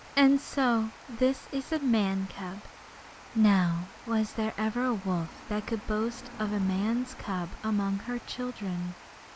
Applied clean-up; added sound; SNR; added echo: none; Water; 18 dB; none.